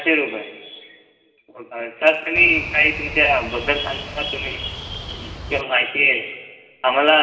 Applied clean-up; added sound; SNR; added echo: none; Boat, Water vehicle; 13 dB; reverberation time 2.1 s.